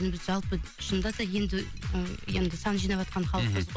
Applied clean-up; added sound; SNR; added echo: none; Chink, clink; 15 dB; none.